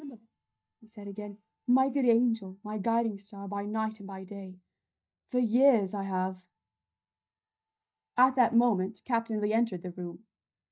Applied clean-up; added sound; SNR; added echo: neural mask model DeepFilterNet 3.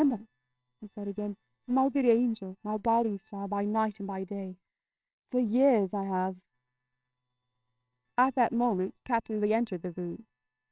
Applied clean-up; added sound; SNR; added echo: neural separator model SepFormer WHAMR!.